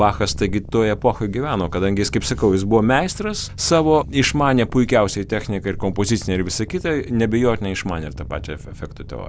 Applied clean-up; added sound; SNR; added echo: none; Purr; 14 dB; none.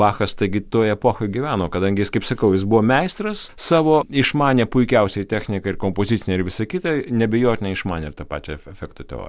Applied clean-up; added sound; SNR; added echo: none; none; none; none.